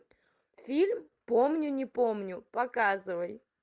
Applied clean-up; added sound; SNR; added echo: none; none; none; none.